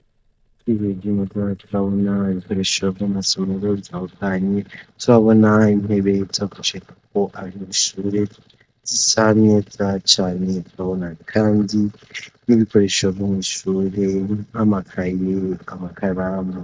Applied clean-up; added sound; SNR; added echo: neural mask model DeepFilterNet 3.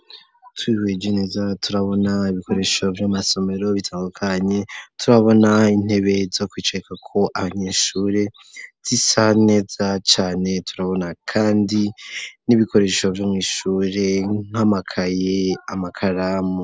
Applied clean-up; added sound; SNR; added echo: none; none; none; none.